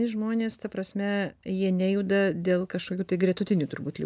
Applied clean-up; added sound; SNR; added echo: none; none; none; none.